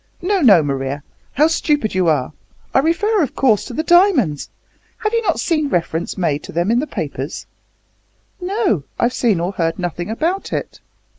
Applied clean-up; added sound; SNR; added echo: none; none; none; none.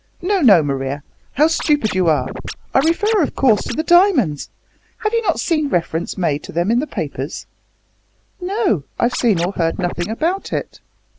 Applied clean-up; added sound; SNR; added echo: none; Scratching (performance technique); 9 dB; none.